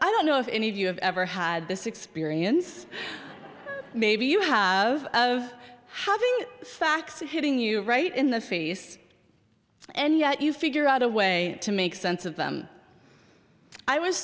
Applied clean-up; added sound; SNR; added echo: none; none; none; none.